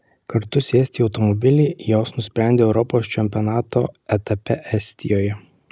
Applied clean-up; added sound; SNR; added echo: none; none; none; none.